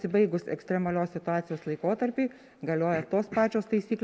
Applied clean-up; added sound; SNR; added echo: none; none; none; none.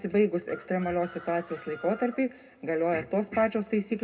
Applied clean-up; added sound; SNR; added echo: none; Chicken, rooster; 19 dB; reverberation time 0.2 s.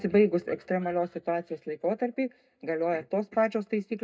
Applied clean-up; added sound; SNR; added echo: neural mask model DeepFilterNet 3.